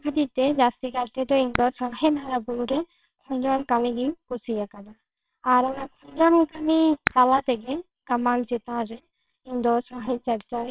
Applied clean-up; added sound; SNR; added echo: neural separator model SepFormer WHAMR!.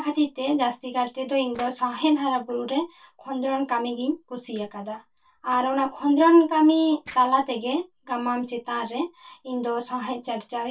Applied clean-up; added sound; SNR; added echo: neural separator model SepFormer DNS4.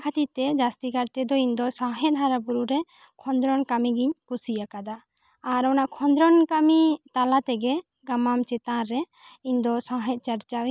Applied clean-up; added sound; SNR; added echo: none; none; none; none.